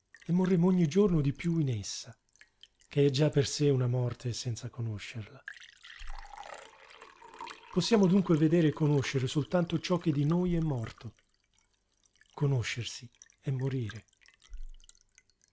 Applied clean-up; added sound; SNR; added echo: none; Liquid; 18 dB; none.